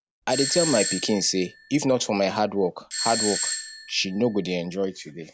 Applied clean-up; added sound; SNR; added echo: none; Doorbell; 6 dB; none.